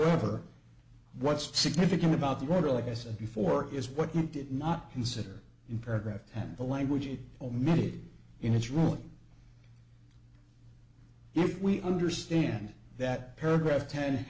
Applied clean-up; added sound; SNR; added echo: none; none; none; none.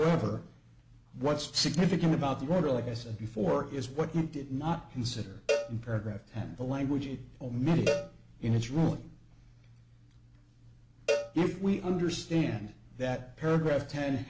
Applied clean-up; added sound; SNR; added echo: none; Cowbell; 6 dB; none.